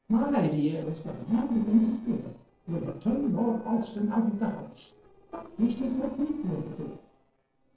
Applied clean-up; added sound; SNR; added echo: neural separator model SepFormer DNS4.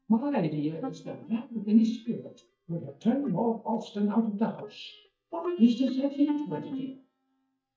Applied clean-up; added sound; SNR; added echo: neural mask model DeepFilterNet 3.